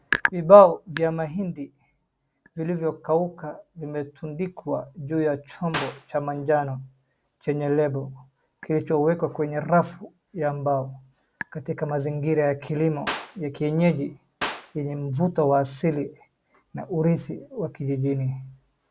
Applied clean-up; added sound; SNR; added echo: none; Clapping; 8 dB; none.